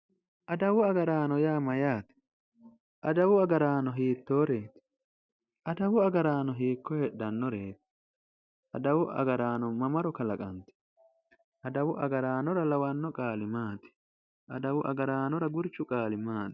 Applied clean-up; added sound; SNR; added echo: none; none; none; none.